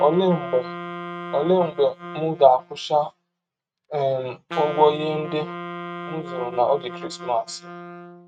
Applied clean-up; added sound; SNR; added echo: neural mask model RNNoise.